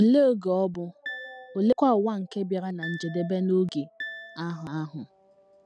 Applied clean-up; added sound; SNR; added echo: none; Piano; 16 dB; none.